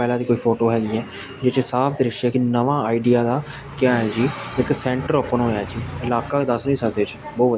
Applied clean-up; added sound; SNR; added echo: none; none; none; none.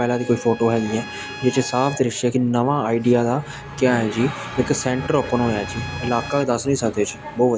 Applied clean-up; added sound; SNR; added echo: none; Trumpet; 18 dB; none.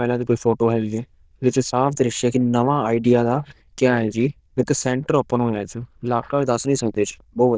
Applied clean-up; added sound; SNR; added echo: neural diffusion model UNIVERSE++.